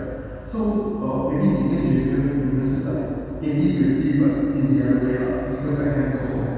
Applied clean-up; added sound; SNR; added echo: none; none; none; reverberation time 2.1 s.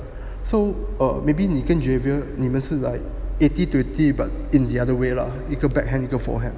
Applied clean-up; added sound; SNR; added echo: none; none; none; none.